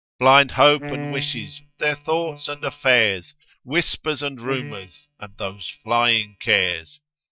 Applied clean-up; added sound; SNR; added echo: neural mask model DeepFilterNet 3.